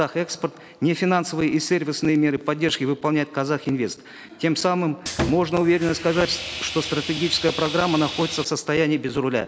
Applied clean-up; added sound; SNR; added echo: none; Sawing; 8 dB; none.